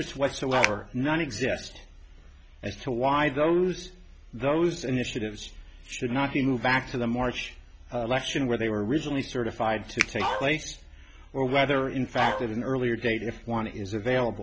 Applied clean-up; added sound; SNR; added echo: none; Dog + Finger snapping; 1 dB; none.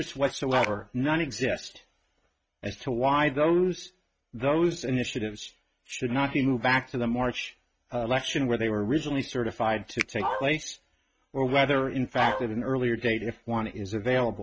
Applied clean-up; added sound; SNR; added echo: neural mask model RNNoise.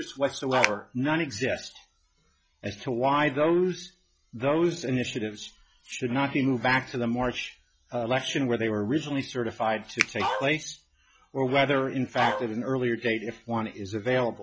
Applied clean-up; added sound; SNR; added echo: classical method log-MMSE.